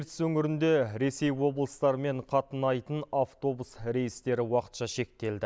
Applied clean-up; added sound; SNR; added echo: none; none; none; none.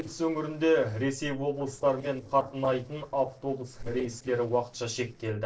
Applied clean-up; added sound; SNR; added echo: neural separator model SepFormer DNS4.